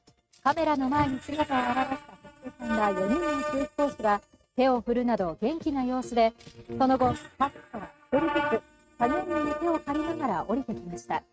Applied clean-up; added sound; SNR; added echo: neural mask model RNNoise.